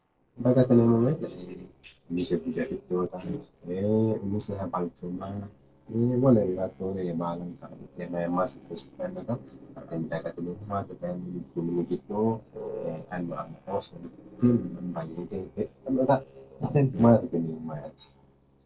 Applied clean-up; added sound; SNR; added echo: neural separator model SepFormer DNS4.